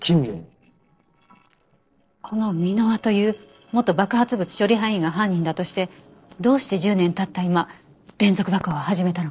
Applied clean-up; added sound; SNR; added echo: neural separator model SepFormer DNS4.